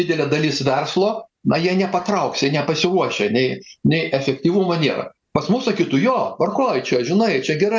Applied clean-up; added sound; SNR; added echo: none; none; none; none.